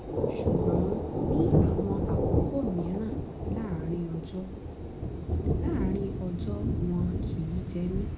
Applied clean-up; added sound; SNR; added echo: none; Thunder; -5 dB; reverberation time 0.4 s.